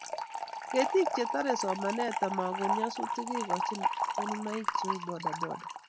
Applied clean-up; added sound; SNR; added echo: none; Fill (with liquid) / Trickle, dribble; -1 dB; none.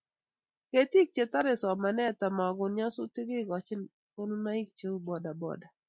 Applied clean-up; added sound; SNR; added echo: none; none; none; none.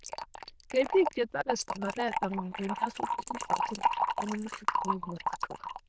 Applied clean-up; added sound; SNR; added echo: neural diffusion model UNIVERSE++.